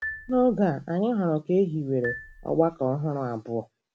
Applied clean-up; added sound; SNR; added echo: none; Marimba, xylophone; 16 dB; none.